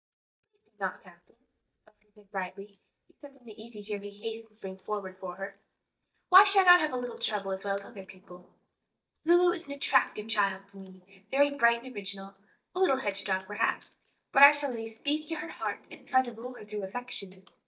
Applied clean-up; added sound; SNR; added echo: neural mask model DeepFilterNet 3.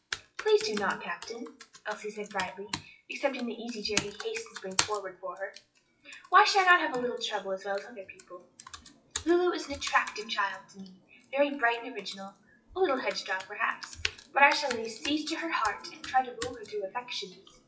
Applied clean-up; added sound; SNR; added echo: classical method WPE with log-MMSE.